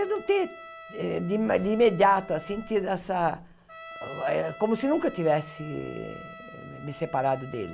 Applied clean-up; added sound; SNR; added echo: none; Trumpet; 18 dB; none.